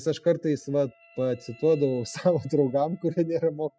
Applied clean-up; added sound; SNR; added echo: classical method spectral subtraction.